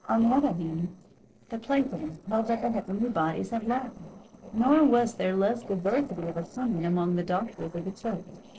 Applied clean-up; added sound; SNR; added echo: neural separator model SepFormer DNS4.